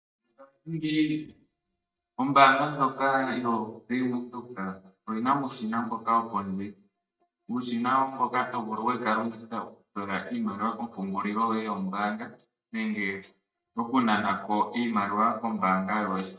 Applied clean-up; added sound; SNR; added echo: neural mask model DeepFilterNet 3.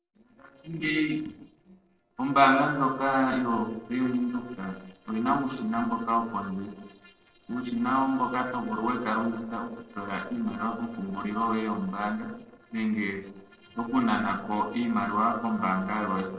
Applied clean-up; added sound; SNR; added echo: neural separator model SepFormer DNS4.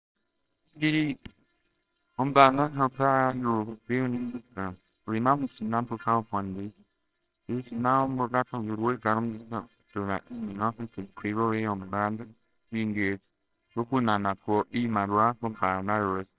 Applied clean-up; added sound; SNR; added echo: neural separator model SepFormer WHAMR!.